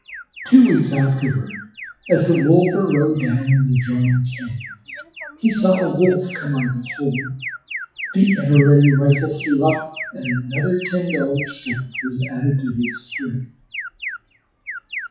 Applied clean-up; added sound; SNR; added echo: classical method WPE with log-MMSE.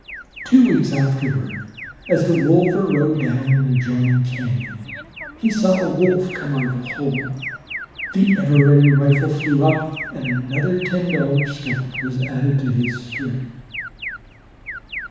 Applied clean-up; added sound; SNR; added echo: none; Alarm; 14 dB; reverberation time 1.1 s.